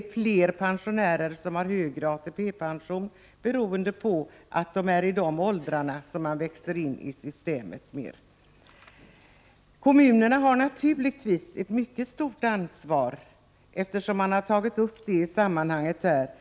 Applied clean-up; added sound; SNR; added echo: none; none; none; none.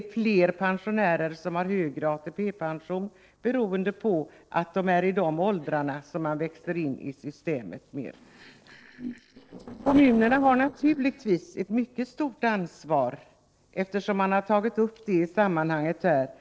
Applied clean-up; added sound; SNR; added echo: neural separator model SepFormer DNS4.